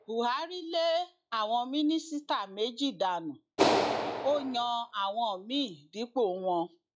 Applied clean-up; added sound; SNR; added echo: classical method log-MMSE.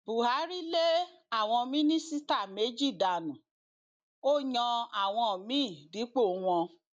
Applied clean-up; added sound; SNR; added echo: none; none; none; none.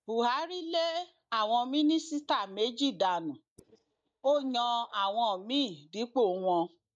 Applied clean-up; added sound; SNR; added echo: neural mask model DeepFilterNet 3.